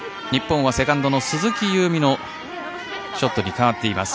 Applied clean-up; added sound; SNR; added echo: none; Trumpet; 15 dB; none.